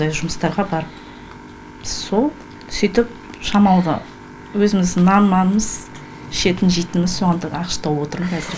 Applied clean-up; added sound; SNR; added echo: none; none; none; none.